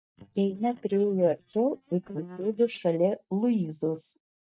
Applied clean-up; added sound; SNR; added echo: neural mask model DeepFilterNet 3.